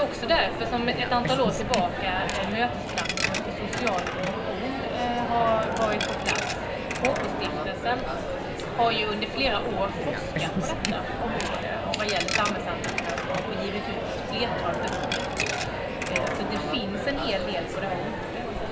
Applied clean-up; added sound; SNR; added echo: none; Coin (dropping); -1 dB; reverberation time 0.2 s.